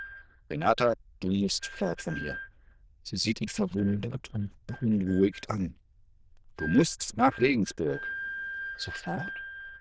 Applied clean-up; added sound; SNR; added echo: neural diffusion model UNIVERSE++.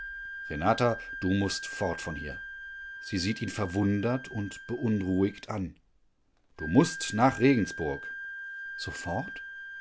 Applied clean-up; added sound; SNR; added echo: none; Wind instrument, woodwind instrument; 11 dB; none.